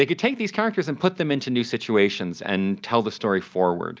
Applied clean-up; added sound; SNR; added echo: none; none; none; none.